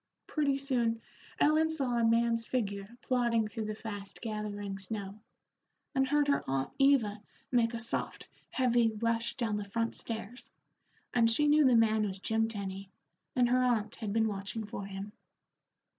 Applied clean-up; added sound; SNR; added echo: none; none; none; none.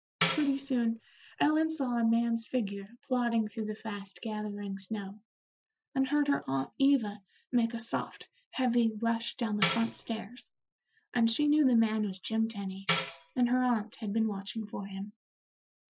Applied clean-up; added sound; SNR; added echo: classical method Wiener filter.